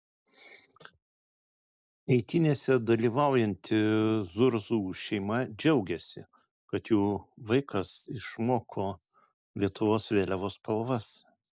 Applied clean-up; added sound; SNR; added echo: none; none; none; none.